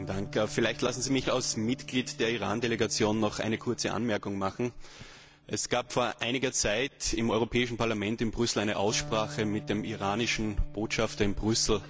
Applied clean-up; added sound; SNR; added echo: none; Electric guitar; 18 dB; none.